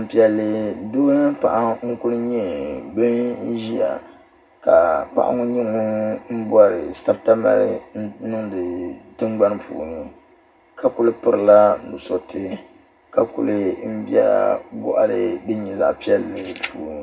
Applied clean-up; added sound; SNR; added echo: none; none; none; reverberation time 0.3 s.